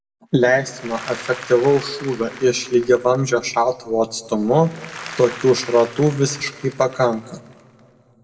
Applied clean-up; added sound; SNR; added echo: none; Applause / Crowd; 18 dB; reverberation time 1.3 s.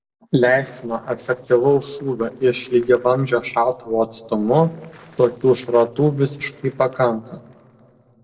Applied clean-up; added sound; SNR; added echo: neural separator model SepFormer DNS4.